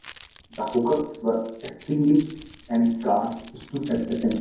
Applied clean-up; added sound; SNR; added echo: none; Keys jangling; 15 dB; reverberation time 0.9 s.